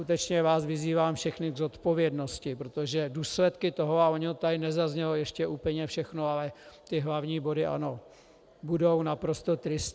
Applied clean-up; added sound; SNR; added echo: none; none; none; none.